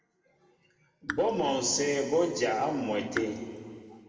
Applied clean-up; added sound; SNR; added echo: none; Raindrop / Drip; 11 dB; reverberation time 2.0 s.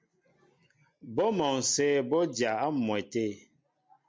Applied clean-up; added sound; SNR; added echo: none; none; none; none.